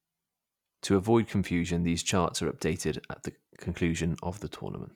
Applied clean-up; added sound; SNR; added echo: none; none; none; none.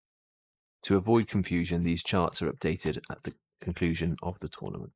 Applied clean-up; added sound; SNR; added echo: neural mask model Resemble Enhance denoiser.